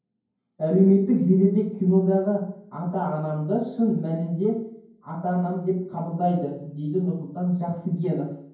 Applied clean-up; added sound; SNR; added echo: none; none; none; reverberation time 0.9 s.